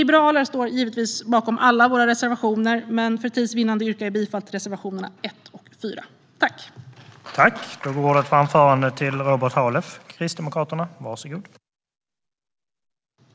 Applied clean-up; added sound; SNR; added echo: none; none; none; none.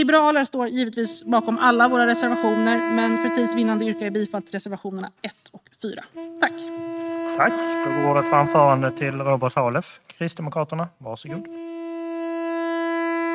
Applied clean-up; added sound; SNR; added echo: neural mask model RNNoise.